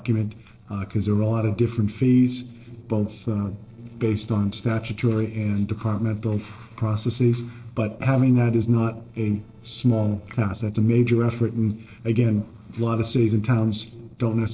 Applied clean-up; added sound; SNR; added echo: neural separator model SepFormer DNS4.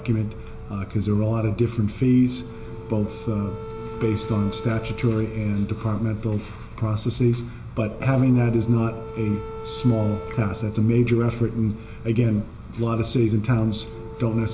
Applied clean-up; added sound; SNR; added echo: none; Wind instrument, woodwind instrument; 17 dB; reverberation time 1.4 s.